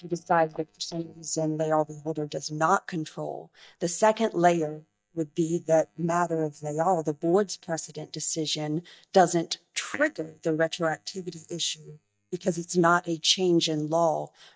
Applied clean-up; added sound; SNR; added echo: neural mask model DeepFilterNet 3.